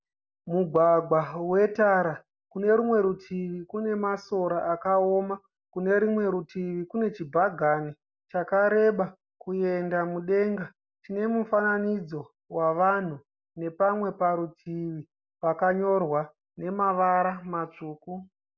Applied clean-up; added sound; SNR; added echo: none; none; none; none.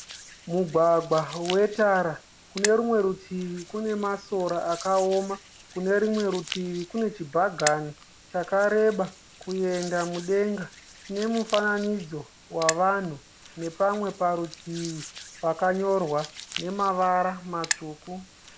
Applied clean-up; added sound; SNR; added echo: none; Hands; 13 dB; none.